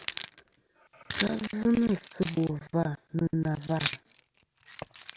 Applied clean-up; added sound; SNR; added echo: none; Keys jangling; 2 dB; none.